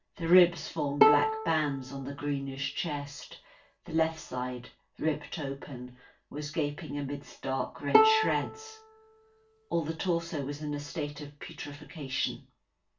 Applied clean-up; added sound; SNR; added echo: none; Bowed string instrument; -1 dB; reverberation time 0.2 s.